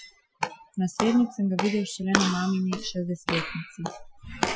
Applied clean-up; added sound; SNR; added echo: classical method Wiener filter.